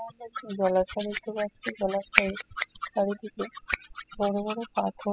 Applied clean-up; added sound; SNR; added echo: classical method spectral subtraction.